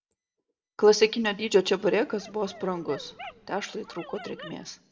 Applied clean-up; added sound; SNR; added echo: none; Dog; 18 dB; reverberation time 1.2 s.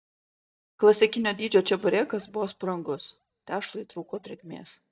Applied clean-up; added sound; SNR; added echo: neural mask model DeepFilterNet 3.